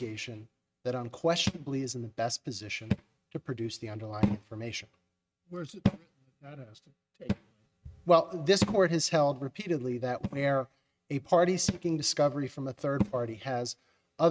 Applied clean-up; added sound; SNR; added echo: neural mask model RNNoise.